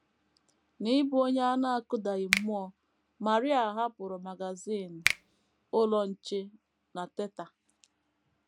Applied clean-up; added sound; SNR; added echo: none; Finger snapping; 6 dB; none.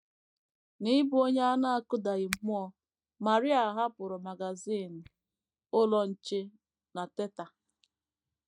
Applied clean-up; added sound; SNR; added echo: neural mask model DeepFilterNet 3.